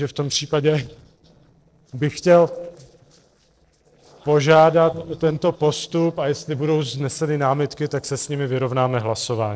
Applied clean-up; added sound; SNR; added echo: neural separator model SepFormer DNS4.